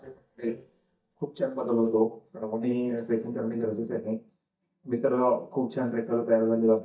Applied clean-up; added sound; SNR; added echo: neural mask model DeepFilterNet 3.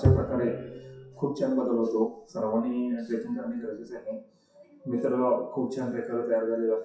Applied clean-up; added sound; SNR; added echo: classical method WPE with log-MMSE.